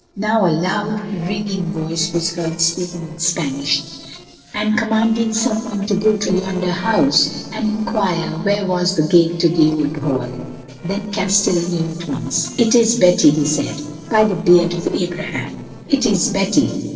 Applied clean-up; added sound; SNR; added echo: neural separator model SepFormer DNS4.